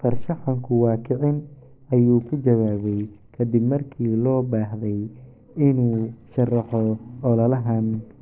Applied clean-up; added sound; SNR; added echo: neural separator model SepFormer DNS4.